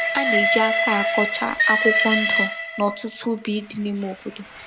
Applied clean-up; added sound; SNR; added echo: none; Train; -2 dB; none.